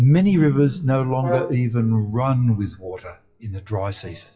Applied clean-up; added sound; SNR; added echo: classical method WPE with log-MMSE.